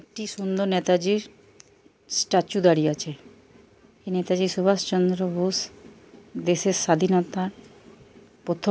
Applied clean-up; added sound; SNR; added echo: none; none; none; none.